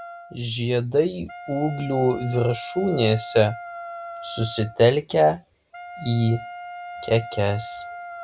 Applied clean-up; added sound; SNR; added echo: none; Wind instrument, woodwind instrument; 14 dB; none.